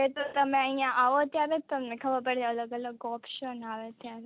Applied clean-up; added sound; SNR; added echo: none; none; none; none.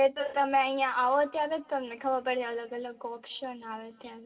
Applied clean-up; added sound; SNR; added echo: none; none; none; reverberation time 0.1 s.